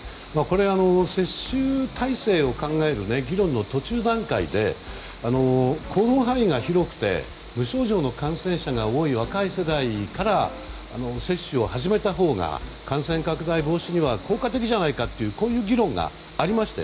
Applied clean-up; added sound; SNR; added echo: none; Train; 14 dB; none.